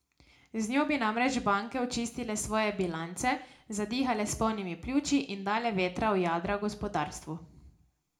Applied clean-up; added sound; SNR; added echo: none; none; none; reverberation time 0.4 s.